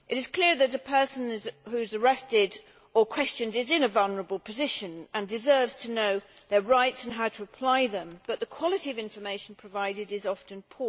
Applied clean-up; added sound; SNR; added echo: none; none; none; none.